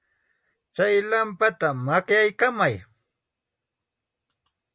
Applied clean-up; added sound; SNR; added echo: none; none; none; none.